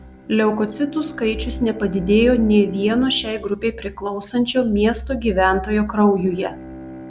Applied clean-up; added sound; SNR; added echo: none; Bowed string instrument; 18 dB; none.